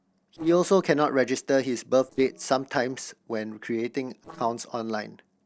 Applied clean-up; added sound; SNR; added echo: neural separator model SepFormer DNS4.